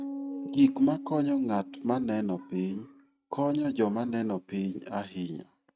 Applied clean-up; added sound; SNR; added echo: neural mask model RNNoise.